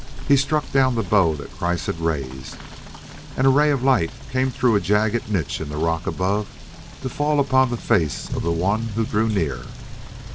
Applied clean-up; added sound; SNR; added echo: none; Motor vehicle (road) / Rain; 12 dB; none.